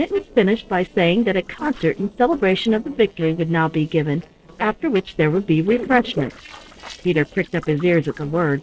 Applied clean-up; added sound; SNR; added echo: neural separator model SepFormer DNS4.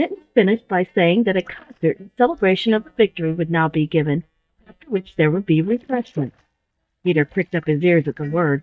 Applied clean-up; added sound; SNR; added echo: neural mask model DeepFilterNet 3.